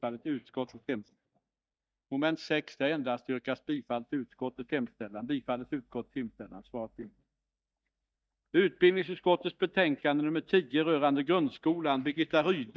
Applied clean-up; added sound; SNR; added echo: neural mask model DeepFilterNet 3.